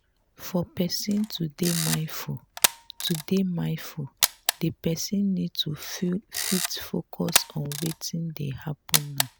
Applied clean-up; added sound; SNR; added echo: none; Camera; 3 dB; none.